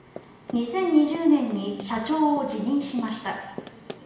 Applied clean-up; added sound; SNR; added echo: none; Run; 19 dB; reverberation time 1.0 s.